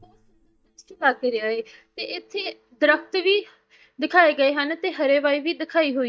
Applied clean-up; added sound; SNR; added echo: neural mask model DeepFilterNet 3.